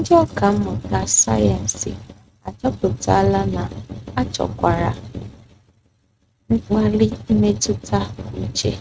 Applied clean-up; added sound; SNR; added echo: neural mask model RNNoise.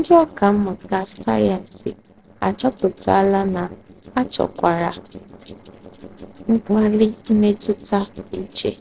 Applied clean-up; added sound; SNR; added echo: neural separator model SepFormer DNS4.